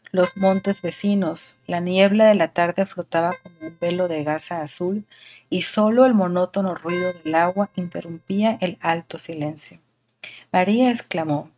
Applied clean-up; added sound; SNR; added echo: neural mask model RNNoise.